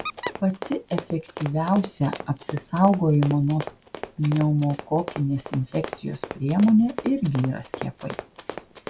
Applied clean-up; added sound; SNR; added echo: none; Run + Squeak; 12 dB; none.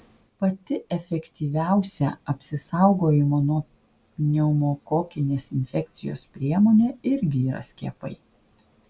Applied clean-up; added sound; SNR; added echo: none; none; none; none.